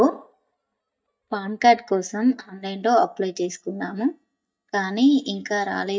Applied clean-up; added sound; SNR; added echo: neural mask model DeepFilterNet 3.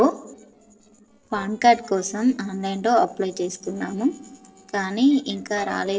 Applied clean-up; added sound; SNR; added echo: neural separator model SepFormer DNS4.